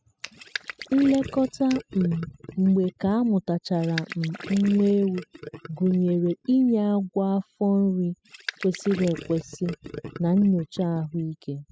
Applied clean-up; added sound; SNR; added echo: classical method spectral subtraction.